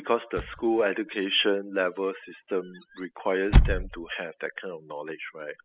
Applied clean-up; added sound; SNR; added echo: classical method spectral subtraction.